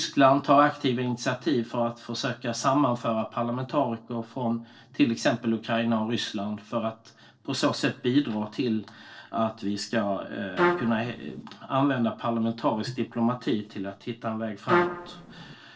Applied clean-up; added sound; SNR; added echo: neural separator model SepFormer DNS4.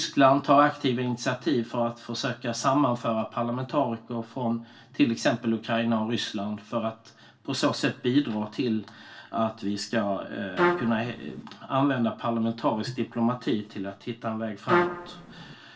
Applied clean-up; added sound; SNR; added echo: none; Trumpet; 1 dB; reverberation time 0.2 s.